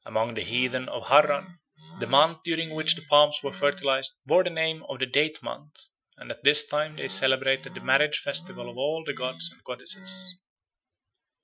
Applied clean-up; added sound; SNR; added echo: classical method Wiener filter.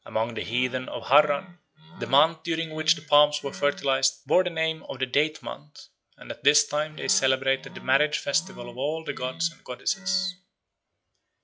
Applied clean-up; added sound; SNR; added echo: classical method log-MMSE.